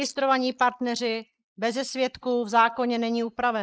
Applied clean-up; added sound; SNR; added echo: neural mask model Resemble Enhance denoiser.